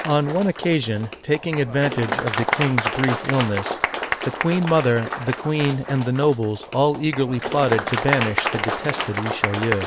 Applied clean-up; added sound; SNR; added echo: none; Applause; 5 dB; none.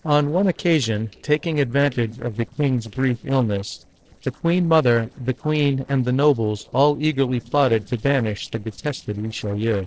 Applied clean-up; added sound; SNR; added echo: neural separator model SepFormer DNS4.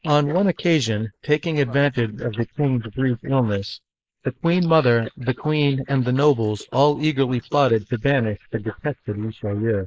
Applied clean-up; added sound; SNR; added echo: neural mask model Resemble Enhance denoiser.